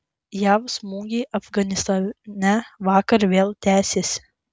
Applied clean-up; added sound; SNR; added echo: none; none; none; none.